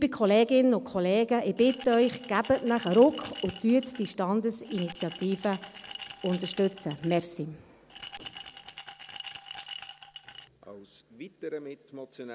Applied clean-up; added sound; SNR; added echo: none; Glass; 16 dB; none.